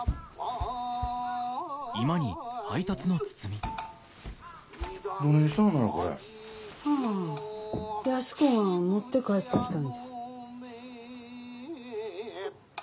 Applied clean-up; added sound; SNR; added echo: none; none; none; none.